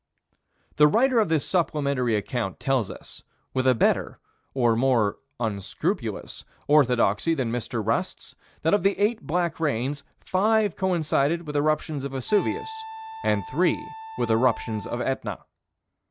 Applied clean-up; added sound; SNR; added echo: none; Wind instrument, woodwind instrument; 13 dB; none.